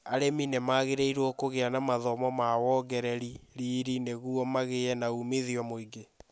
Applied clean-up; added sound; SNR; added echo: none; none; none; none.